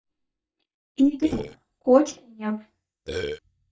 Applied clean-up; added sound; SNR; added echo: neural mask model DeepFilterNet 3.